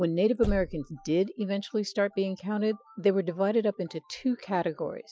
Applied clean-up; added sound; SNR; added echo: classical method Wiener filter.